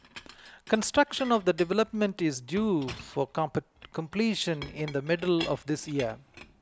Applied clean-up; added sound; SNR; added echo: none; Chink, clink; 18 dB; none.